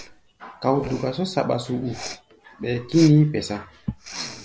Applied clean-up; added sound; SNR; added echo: none; Respiratory sounds; 17 dB; none.